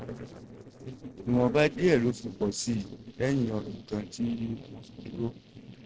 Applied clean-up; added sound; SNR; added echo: neural separator model SepFormer DNS4.